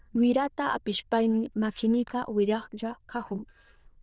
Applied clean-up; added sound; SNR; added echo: neural diffusion model UNIVERSE++.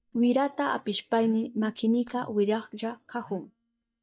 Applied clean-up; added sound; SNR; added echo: neural mask model DeepFilterNet 3.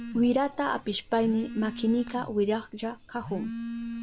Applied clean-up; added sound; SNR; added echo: none; Telephone; 11 dB; none.